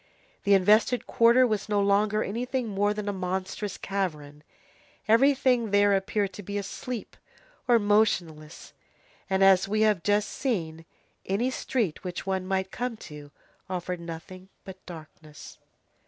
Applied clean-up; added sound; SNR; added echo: none; none; none; none.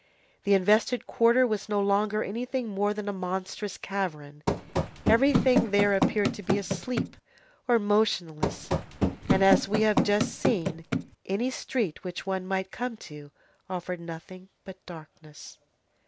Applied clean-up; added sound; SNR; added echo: none; Run; 0 dB; none.